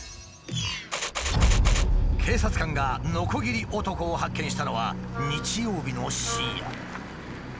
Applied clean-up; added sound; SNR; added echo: none; Wind instrument, woodwind instrument; 13 dB; none.